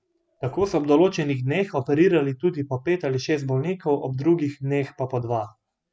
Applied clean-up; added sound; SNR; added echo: none; none; none; none.